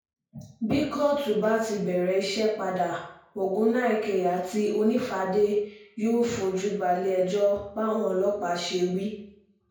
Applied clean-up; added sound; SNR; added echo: none; none; none; reverberation time 0.5 s.